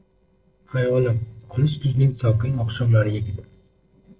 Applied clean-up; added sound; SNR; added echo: neural separator model SepFormer DNS4.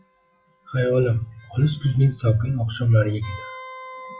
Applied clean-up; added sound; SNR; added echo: classical method log-MMSE.